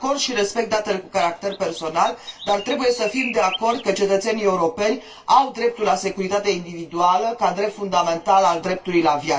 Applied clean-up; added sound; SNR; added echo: none; Chirp, tweet; 14 dB; reverberation time 0.2 s.